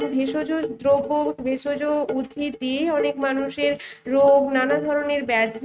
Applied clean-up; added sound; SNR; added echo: neural mask model RNNoise.